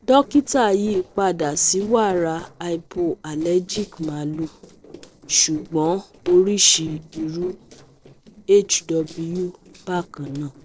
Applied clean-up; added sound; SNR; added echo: neural separator model SepFormer DNS4.